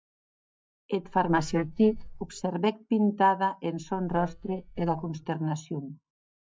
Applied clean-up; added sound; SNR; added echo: neural mask model DeepFilterNet 3.